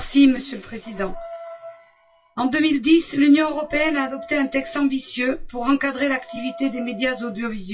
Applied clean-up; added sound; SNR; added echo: classical method WPE with log-MMSE.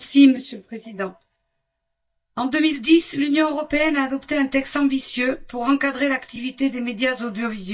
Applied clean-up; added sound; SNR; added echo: neural mask model DeepFilterNet 3.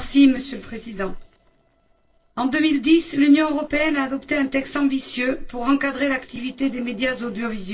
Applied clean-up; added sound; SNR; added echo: neural separator model SepFormer DNS4.